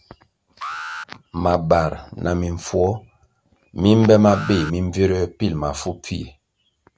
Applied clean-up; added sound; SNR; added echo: none; Alarm; 15 dB; none.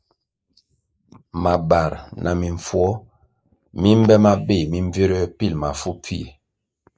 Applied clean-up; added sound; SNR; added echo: neural mask model Resemble Enhance denoiser.